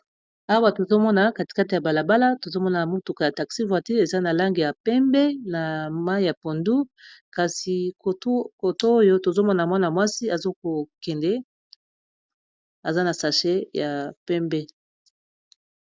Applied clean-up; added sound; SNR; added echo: none; none; none; none.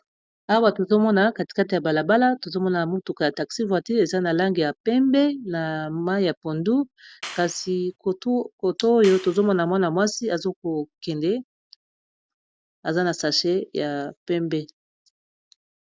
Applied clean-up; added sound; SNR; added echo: none; Clapping; 16 dB; none.